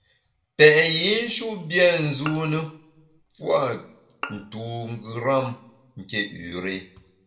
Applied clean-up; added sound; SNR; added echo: none; Bowed string instrument; 17 dB; reverberation time 0.4 s.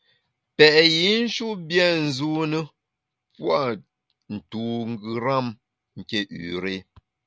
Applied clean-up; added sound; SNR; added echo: none; none; none; none.